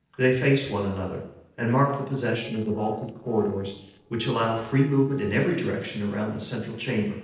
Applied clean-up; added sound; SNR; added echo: neural separator model SepFormer DNS4.